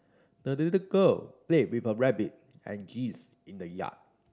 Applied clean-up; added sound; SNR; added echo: none; none; none; none.